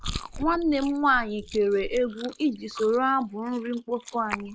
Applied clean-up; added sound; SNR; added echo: neural mask model Resemble Enhance denoiser.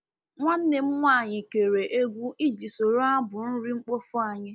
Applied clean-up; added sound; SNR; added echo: none; none; none; none.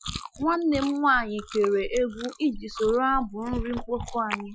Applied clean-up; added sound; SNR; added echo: classical method Wiener filter.